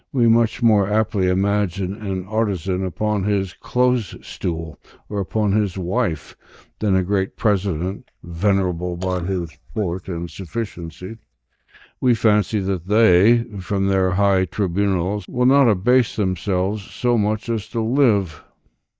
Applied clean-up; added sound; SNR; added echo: neural mask model DeepFilterNet 3.